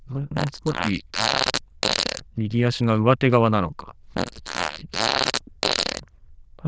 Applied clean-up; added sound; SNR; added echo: neural diffusion model UNIVERSE++.